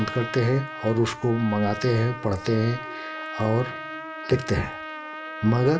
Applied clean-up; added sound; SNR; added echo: none; Trumpet; 10 dB; reverberation time 0.2 s.